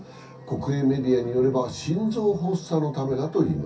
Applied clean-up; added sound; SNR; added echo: none; none; none; reverberation time 0.3 s.